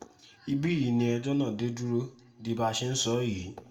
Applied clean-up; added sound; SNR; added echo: none; none; none; reverberation time 0.4 s.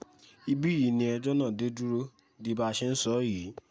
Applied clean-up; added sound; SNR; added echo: none; none; none; none.